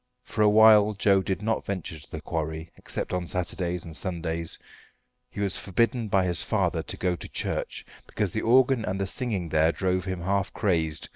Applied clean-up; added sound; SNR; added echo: none; none; none; none.